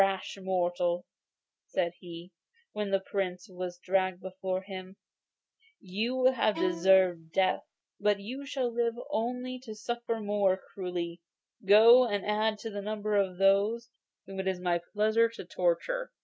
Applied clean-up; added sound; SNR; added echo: none; Bowed string instrument; 11 dB; none.